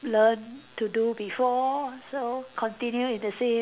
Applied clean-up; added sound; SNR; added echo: none; none; none; none.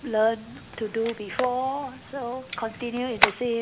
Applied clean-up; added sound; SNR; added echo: none; Camera; 4 dB; none.